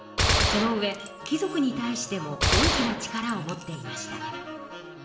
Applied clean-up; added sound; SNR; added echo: none; Gunshot, gunfire; -1 dB; reverberation time 1.1 s.